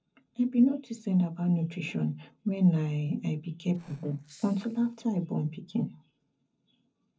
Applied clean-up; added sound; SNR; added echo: neural separator model SepFormer DNS4.